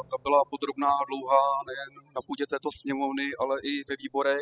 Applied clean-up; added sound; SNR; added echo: classical method spectral subtraction.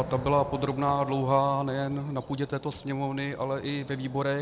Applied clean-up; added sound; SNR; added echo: none; Fireworks; 16 dB; none.